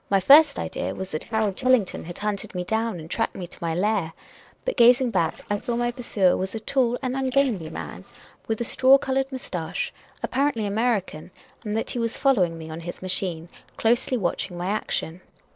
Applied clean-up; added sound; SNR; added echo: neural separator model SepFormer DNS4.